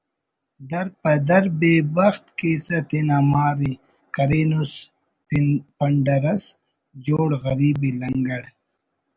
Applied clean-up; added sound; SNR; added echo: none; none; none; none.